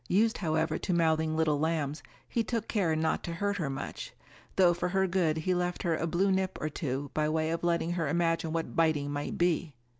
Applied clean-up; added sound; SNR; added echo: none; none; none; none.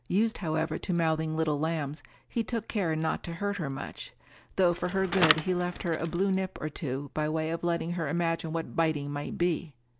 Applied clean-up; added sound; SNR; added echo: none; Bicycle; 4 dB; none.